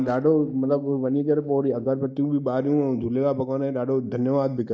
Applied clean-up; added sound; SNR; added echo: neural mask model DeepFilterNet 3.